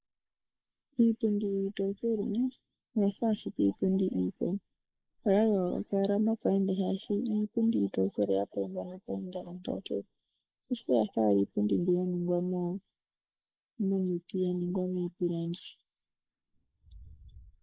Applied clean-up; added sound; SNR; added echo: neural mask model Resemble Enhance denoiser.